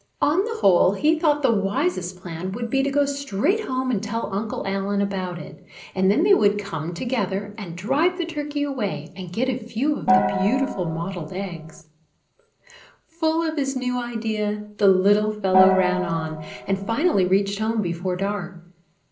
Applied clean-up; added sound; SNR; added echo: neural separator model SepFormer DNS4.